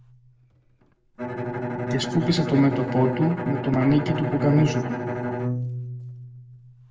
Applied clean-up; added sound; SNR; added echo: none; Bowed string instrument; 4 dB; reverberation time 1.3 s.